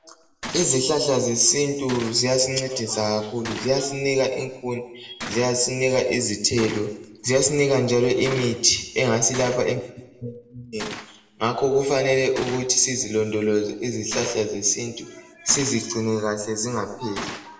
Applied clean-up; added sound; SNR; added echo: none; Gunshot, gunfire; 17 dB; reverberation time 0.8 s.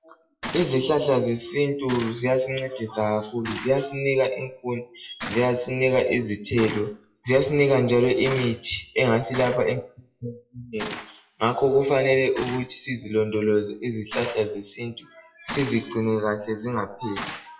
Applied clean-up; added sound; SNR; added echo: classical method WPE with log-MMSE.